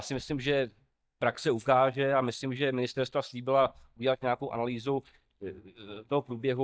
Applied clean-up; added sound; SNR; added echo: neural mask model DeepFilterNet 3.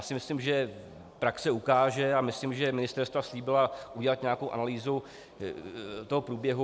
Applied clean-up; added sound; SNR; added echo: none; none; none; none.